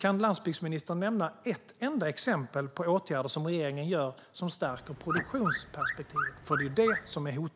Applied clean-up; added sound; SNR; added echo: none; Alarm / Car; 3 dB; none.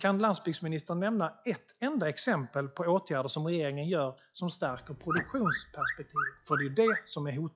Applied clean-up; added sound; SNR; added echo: classical method log-MMSE.